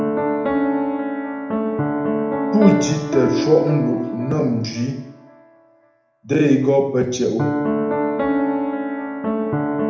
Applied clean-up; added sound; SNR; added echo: none; Piano; 1 dB; reverberation time 0.8 s.